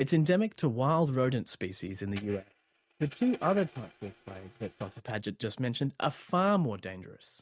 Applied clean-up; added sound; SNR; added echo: neural mask model RNNoise.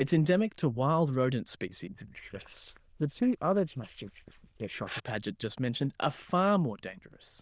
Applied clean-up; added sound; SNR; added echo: neural diffusion model UNIVERSE++.